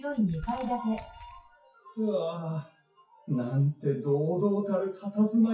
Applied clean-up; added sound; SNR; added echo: classical method WPE with log-MMSE.